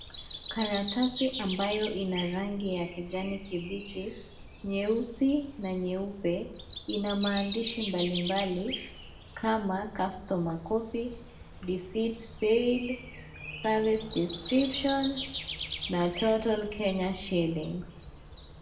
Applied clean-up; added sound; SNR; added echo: none; Breathing; 11 dB; reverberation time 0.6 s.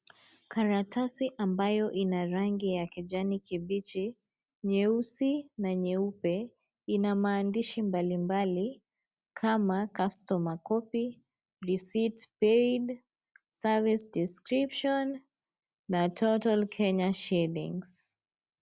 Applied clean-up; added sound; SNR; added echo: none; none; none; none.